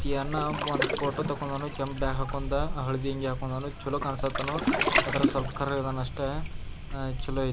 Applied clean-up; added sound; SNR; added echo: none; Waves, surf; -1 dB; none.